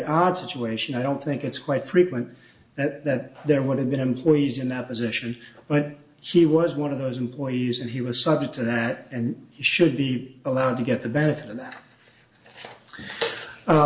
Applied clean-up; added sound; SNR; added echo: none; none; none; reverberation time 0.6 s.